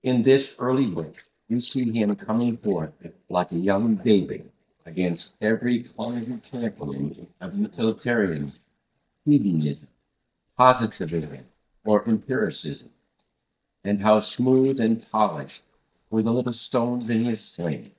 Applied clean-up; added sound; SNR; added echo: neural mask model DeepFilterNet 3.